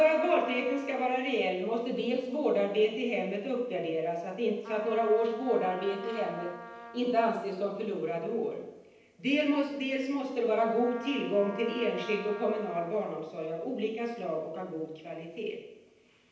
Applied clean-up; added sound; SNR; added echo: none; Trumpet; 17 dB; reverberation time 0.9 s.